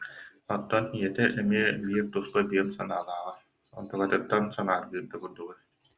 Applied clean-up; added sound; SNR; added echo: none; none; none; none.